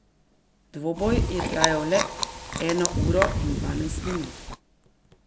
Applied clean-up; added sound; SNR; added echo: none; Chewing, mastication; -1 dB; none.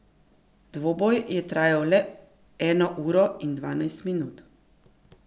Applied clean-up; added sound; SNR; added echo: none; none; none; none.